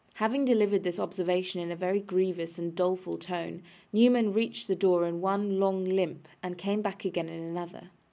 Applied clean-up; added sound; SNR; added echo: none; none; none; none.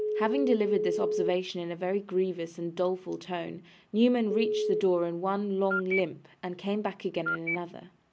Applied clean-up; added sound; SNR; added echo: none; Telephone; 5 dB; none.